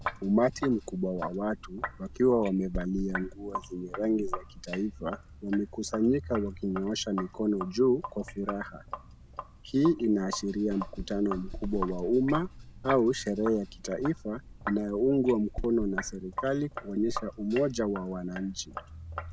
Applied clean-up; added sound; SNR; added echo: none; Sink (filling or washing); 10 dB; none.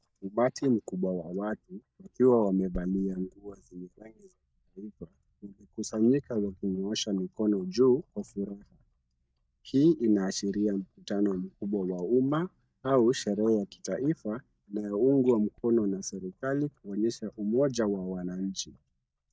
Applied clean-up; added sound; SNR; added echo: neural mask model DeepFilterNet 3.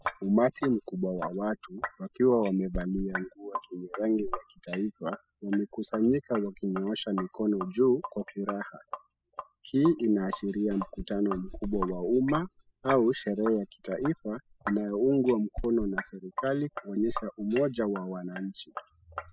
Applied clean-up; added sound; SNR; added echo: classical method spectral subtraction.